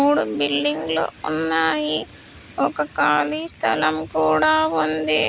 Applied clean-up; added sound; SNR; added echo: none; none; none; none.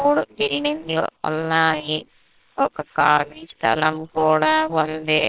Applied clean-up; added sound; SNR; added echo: neural separator model SepFormer WHAMR!.